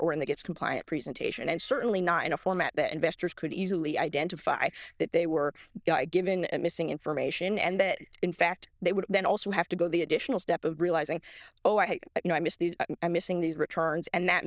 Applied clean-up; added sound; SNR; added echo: neural diffusion model UNIVERSE++.